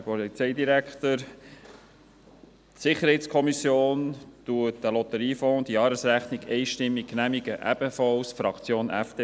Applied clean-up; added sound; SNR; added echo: none; none; none; none.